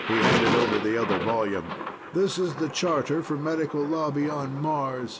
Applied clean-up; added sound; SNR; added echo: none; Thunder; 4 dB; none.